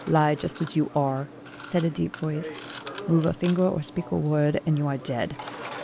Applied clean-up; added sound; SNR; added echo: none; Mechanisms; 13 dB; none.